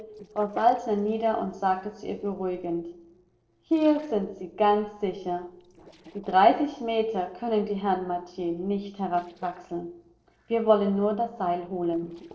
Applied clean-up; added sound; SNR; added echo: neural separator model SepFormer DNS4.